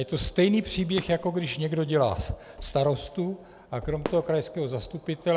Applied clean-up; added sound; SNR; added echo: none; Fireworks; 19 dB; none.